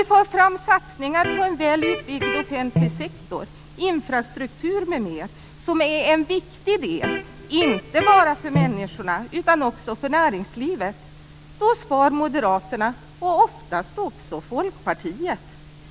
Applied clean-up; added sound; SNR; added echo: none; Electric guitar; 3 dB; none.